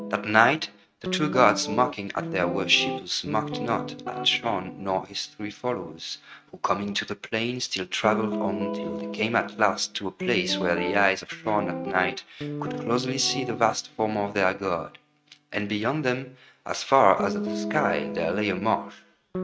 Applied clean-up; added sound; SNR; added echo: neural mask model RNNoise.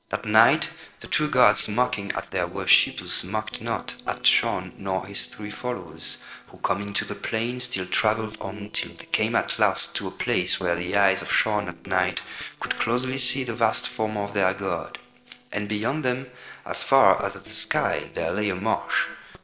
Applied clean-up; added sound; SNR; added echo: neural separator model SepFormer DNS4.